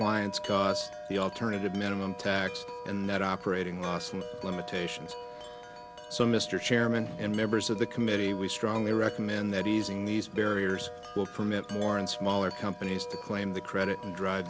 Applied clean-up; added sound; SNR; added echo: none; Wind chime; 10 dB; none.